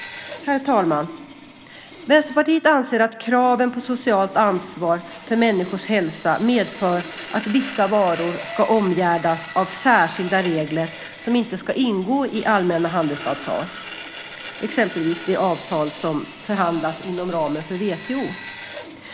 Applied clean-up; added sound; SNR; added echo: none; Sawing; 14 dB; none.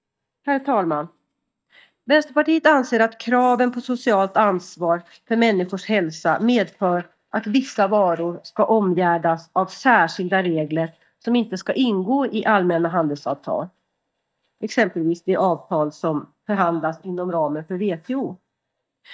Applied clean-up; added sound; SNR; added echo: neural mask model DeepFilterNet 3.